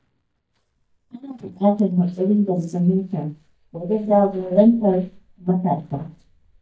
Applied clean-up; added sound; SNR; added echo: neural mask model DeepFilterNet 3.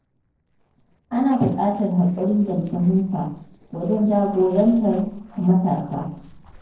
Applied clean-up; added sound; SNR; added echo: neural separator model SepFormer DNS4.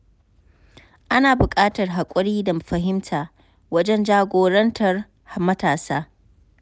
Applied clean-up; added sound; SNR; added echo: none; none; none; none.